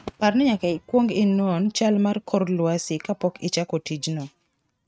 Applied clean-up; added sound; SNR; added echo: neural mask model RNNoise.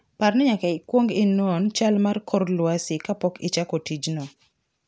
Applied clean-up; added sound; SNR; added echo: none; none; none; none.